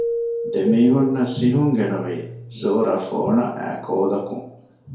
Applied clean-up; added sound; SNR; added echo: none; Keyboard (musical); 11 dB; reverberation time 2.3 s.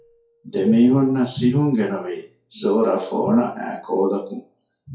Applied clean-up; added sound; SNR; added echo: classical method WPE with log-MMSE.